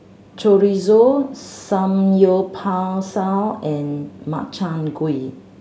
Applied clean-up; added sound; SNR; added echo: none; none; none; none.